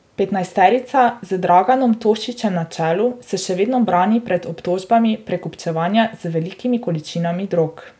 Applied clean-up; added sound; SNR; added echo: none; none; none; none.